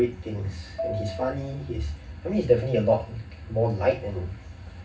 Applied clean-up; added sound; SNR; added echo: none; Marimba, xylophone; 12 dB; reverberation time 0.4 s.